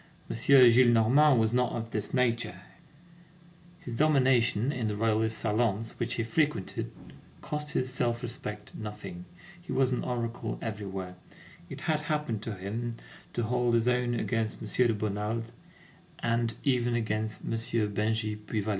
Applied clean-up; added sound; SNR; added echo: none; none; none; none.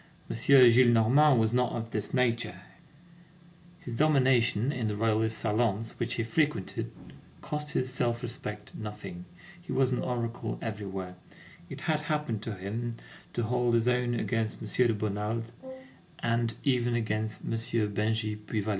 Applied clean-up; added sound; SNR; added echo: none; Brass instrument; 19 dB; none.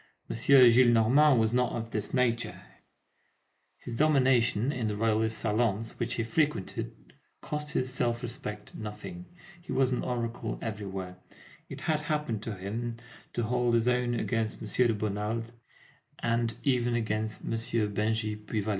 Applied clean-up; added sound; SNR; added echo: neural mask model Resemble Enhance denoiser.